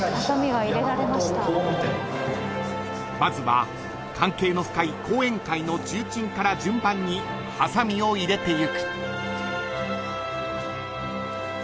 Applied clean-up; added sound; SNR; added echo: none; none; none; none.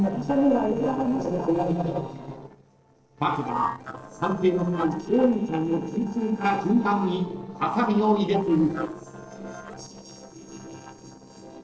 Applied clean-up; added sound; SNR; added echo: neural separator model SepFormer DNS4.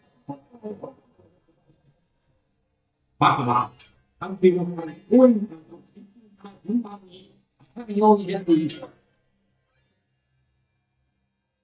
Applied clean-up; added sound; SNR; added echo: neural mask model DeepFilterNet 3.